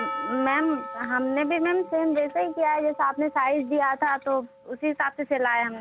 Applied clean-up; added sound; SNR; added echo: none; Percussion; 13 dB; none.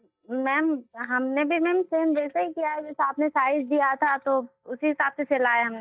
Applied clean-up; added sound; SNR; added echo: neural mask model DeepFilterNet 3.